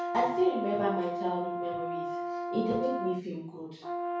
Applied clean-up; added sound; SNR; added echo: none; Brass instrument; 2 dB; reverberation time 0.6 s.